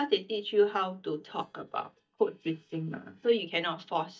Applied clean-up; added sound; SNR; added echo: neural mask model DeepFilterNet 3.